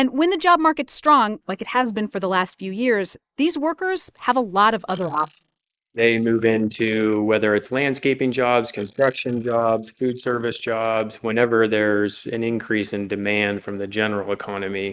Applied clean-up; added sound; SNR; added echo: neural mask model Resemble Enhance denoiser.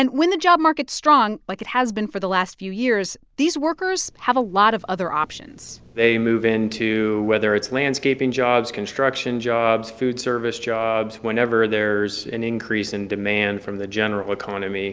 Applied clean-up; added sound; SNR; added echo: none; none; none; none.